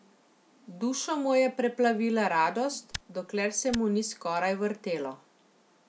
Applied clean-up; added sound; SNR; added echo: none; Tick; 11 dB; none.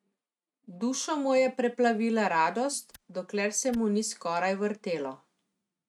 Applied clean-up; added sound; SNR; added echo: neural mask model RNNoise.